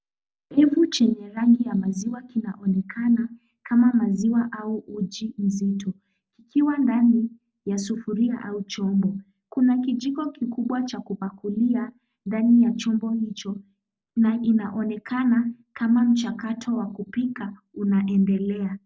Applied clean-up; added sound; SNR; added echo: none; none; none; none.